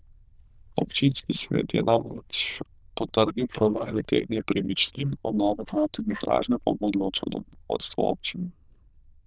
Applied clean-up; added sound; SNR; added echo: neural diffusion model UNIVERSE++.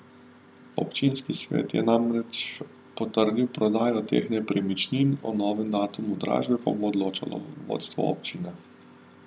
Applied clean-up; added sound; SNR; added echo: none; none; none; none.